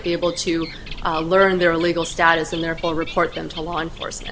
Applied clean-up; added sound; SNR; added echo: none; Bird; 16 dB; none.